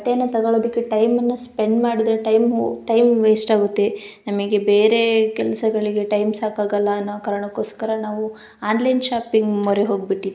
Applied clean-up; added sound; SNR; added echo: none; none; none; none.